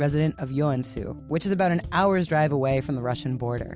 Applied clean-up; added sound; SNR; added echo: none; none; none; none.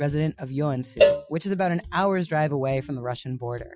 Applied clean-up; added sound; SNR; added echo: classical method Wiener filter.